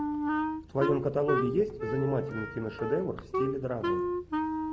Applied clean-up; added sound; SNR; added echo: none; Wind instrument, woodwind instrument; 0 dB; none.